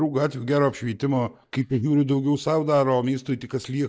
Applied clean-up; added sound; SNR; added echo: neural mask model DeepFilterNet 3.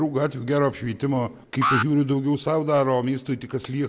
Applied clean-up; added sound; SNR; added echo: none; Alarm; 6 dB; none.